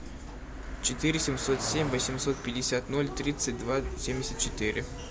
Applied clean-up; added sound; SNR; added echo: none; Car passing by; 12 dB; none.